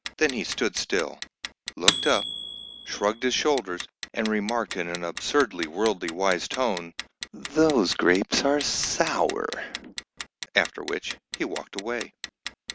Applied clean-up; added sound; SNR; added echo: none; Clock; 9 dB; none.